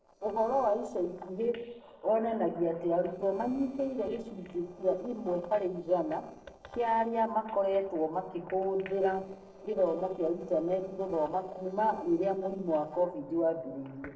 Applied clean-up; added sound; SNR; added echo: neural separator model SepFormer DNS4.